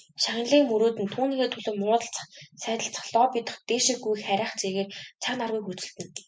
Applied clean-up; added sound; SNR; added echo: none; none; none; none.